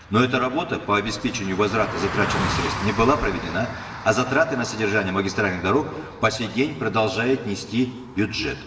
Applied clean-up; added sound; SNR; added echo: none; Car passing by; 10 dB; reverberation time 1.9 s.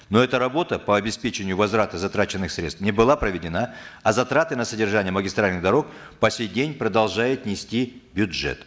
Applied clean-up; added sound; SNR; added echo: none; none; none; none.